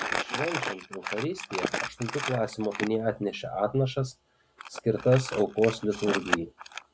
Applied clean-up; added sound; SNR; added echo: none; Crumpling, crinkling; 6 dB; none.